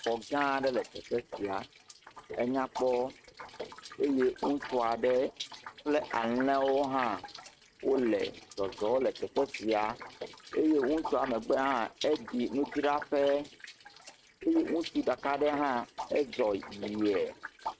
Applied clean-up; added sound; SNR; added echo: neural mask model RNNoise.